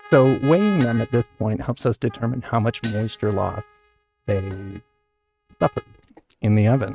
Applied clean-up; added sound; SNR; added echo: neural mask model RNNoise.